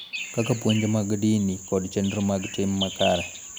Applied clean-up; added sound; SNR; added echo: none; Bird vocalization, bird call, bird song; 12 dB; none.